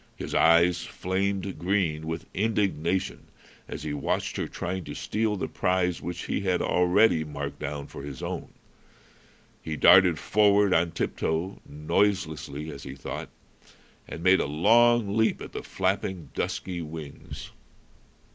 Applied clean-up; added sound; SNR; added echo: none; none; none; none.